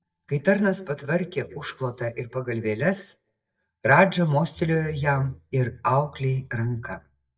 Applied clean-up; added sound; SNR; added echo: neural mask model DeepFilterNet 3.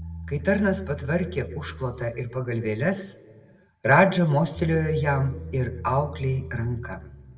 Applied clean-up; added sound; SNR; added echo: none; Bass guitar; 13 dB; reverberation time 0.9 s.